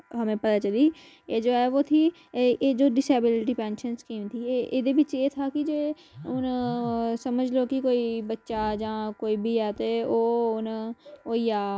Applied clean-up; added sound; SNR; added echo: none; none; none; none.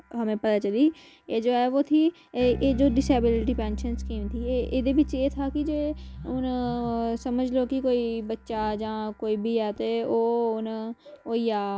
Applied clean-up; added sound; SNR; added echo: none; Bass guitar; 12 dB; none.